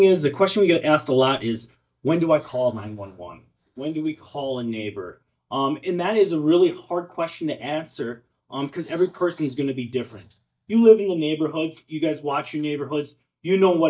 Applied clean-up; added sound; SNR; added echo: neural mask model DeepFilterNet 3.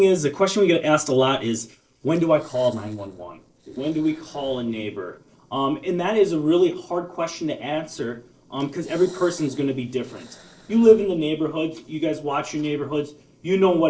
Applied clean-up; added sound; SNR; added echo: neural separator model SepFormer DNS4.